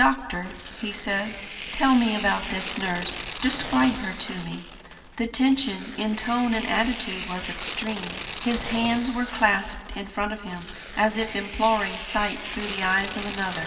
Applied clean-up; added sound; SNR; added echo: none; Tearing; 8 dB; reverberation time 1.8 s.